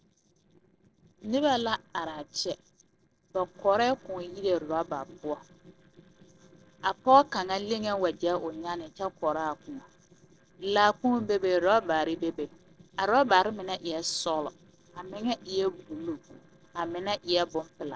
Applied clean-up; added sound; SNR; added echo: neural separator model SepFormer DNS4.